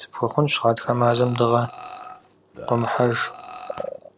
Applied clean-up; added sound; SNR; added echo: none; Burping, eructation; 15 dB; none.